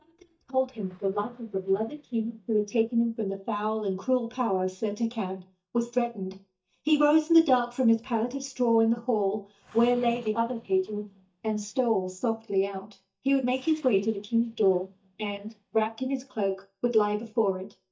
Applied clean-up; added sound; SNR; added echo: neural mask model DeepFilterNet 3.